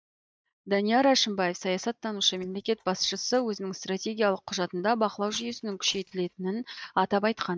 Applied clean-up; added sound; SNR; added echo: neural mask model DeepFilterNet 3.